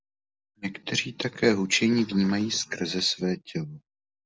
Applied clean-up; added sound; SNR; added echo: none; none; none; none.